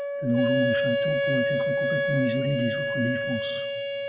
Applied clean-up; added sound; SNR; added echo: none; Wind instrument, woodwind instrument; -3 dB; reverberation time 1.6 s.